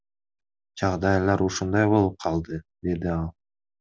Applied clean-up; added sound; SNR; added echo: none; none; none; none.